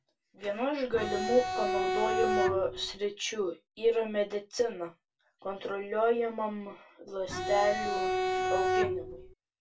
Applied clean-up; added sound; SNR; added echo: none; Bowed string instrument; -2 dB; reverberation time 0.2 s.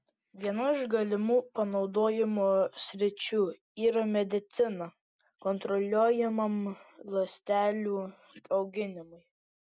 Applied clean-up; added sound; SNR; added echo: none; none; none; none.